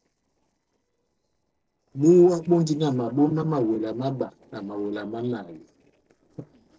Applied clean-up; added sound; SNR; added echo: neural separator model SepFormer DNS4.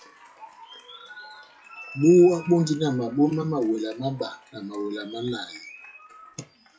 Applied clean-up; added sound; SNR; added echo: classical method WPE with log-MMSE.